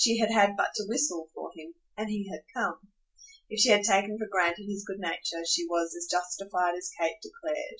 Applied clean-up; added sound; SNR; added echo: none; none; none; none.